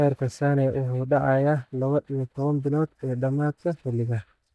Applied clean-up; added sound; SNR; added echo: neural mask model DeepFilterNet 3.